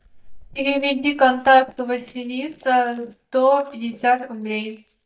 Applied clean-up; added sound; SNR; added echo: neural mask model DeepFilterNet 3.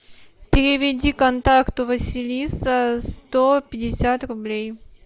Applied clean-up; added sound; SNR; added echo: none; none; none; none.